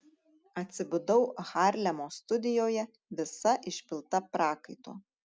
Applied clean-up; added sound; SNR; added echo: none; none; none; none.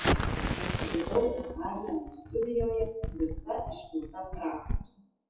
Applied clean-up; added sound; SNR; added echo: classical method WPE with log-MMSE.